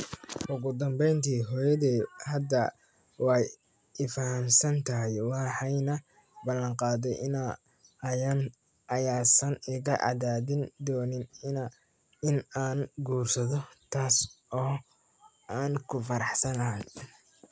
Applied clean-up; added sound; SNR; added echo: none; none; none; none.